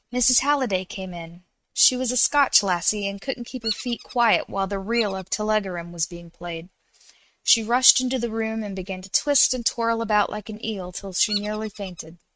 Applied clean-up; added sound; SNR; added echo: neural mask model RNNoise.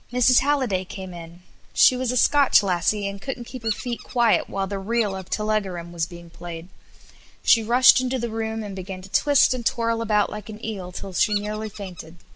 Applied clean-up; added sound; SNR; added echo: none; Bird vocalization, bird call, bird song; 17 dB; none.